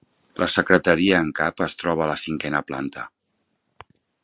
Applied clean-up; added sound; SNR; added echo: none; none; none; none.